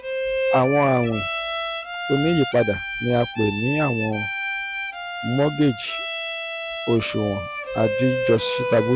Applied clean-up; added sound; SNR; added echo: none; Bowed string instrument; 4 dB; none.